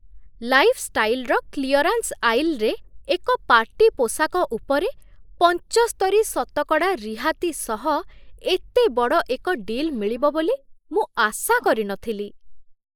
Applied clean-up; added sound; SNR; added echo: neural mask model Resemble Enhance denoiser.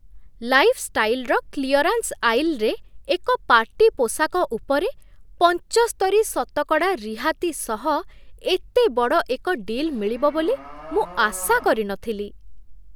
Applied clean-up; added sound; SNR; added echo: none; Livestock, farm animals, working animals; 18 dB; none.